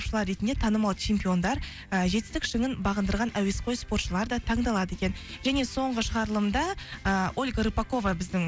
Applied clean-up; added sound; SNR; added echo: none; none; none; none.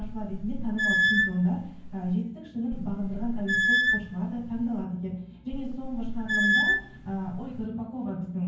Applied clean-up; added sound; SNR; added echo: none; Squeak / Screech; -3 dB; reverberation time 0.9 s.